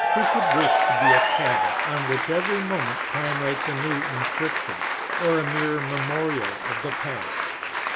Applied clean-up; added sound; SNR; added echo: none; Applause / Cheering; -5 dB; none.